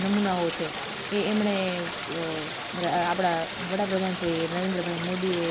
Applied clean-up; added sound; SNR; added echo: none; Stream; 4 dB; none.